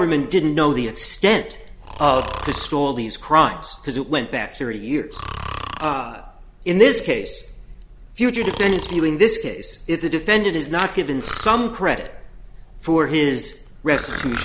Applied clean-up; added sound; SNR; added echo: none; Breathing; 15 dB; none.